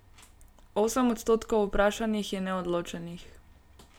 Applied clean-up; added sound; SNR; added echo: none; none; none; none.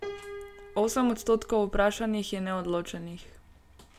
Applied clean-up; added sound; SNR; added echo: none; Piano; 17 dB; none.